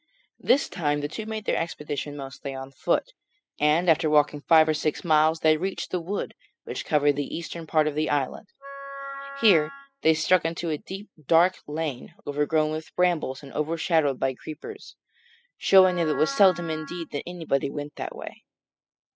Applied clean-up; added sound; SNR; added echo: classical method spectral subtraction.